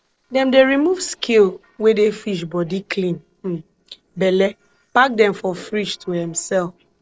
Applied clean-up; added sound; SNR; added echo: neural separator model SepFormer DNS4.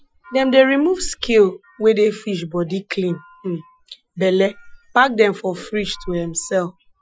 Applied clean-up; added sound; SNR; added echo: classical method Wiener filter.